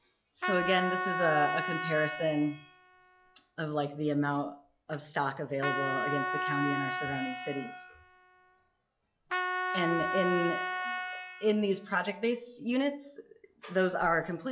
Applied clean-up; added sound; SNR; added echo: classical method log-MMSE.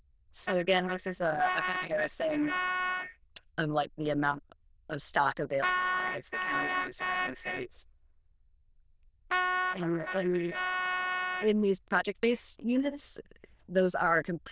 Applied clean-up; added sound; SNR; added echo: neural diffusion model UNIVERSE++.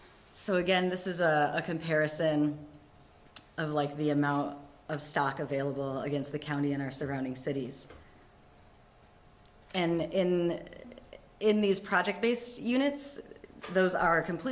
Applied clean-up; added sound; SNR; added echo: none; none; none; none.